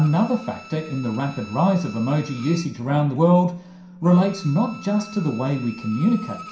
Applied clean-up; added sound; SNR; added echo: none; Bowed string instrument; 20 dB; reverberation time 0.5 s.